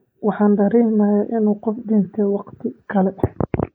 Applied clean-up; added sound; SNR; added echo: neural mask model Resemble Enhance denoiser.